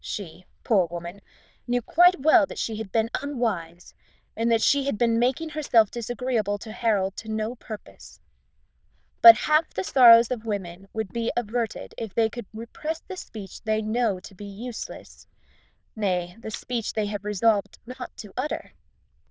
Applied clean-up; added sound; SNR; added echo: neural diffusion model UNIVERSE++.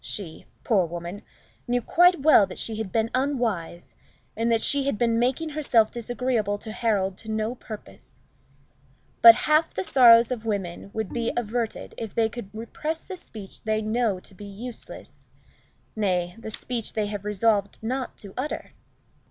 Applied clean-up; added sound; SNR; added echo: none; Bowed string instrument; 16 dB; none.